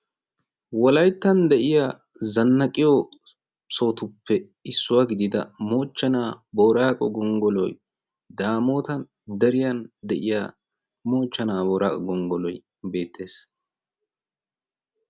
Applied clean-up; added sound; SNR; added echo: none; none; none; none.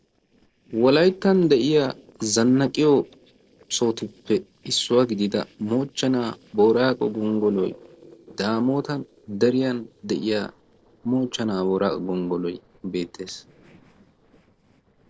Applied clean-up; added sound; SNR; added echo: neural separator model SepFormer DNS4.